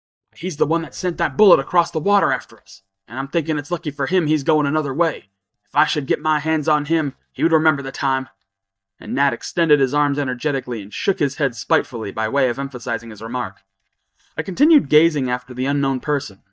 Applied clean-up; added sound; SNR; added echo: neural mask model DeepFilterNet 3.